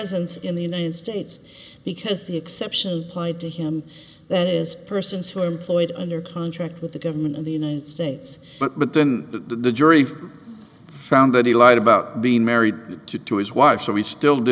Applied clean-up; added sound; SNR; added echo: none; none; none; none.